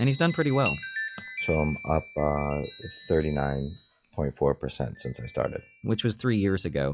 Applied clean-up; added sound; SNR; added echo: classical method log-MMSE.